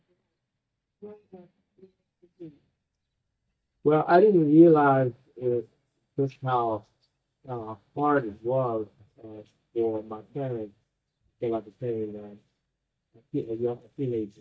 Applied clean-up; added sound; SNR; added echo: neural mask model DeepFilterNet 3.